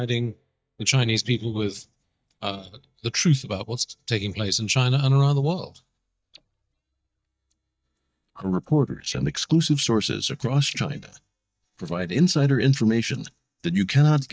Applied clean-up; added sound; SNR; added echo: neural mask model DeepFilterNet 3.